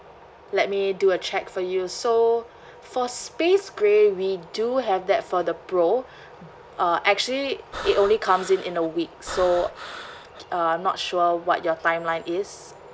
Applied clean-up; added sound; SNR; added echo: none; Breathing; 12 dB; none.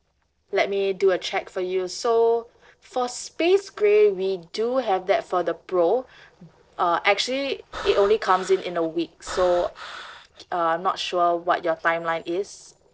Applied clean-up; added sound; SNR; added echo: neural separator model SepFormer DNS4.